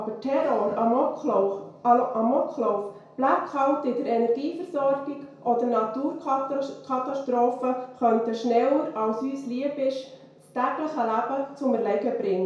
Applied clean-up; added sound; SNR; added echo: none; none; none; reverberation time 0.6 s.